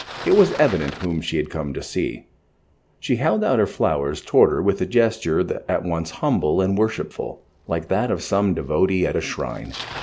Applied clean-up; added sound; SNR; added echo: none; Bicycle; 20 dB; none.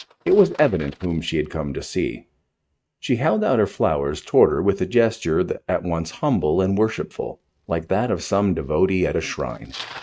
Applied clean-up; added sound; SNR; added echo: neural mask model RNNoise.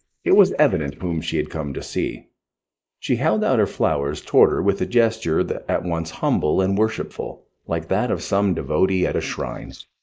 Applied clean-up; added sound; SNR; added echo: neural mask model Resemble Enhance denoiser.